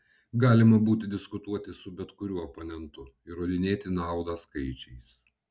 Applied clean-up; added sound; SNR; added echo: none; none; none; none.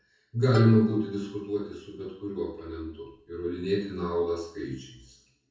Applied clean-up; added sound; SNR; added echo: none; Plucked string instrument; 13 dB; reverberation time 0.6 s.